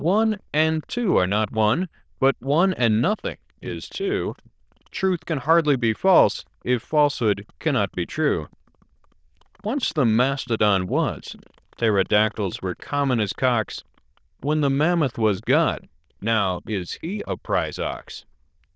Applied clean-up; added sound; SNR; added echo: neural diffusion model UNIVERSE++.